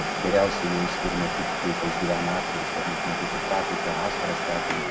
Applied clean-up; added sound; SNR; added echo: none; Domestic sounds, home sounds; -1 dB; reverberation time 1.0 s.